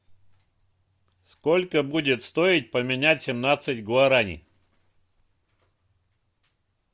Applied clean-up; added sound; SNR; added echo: none; none; none; none.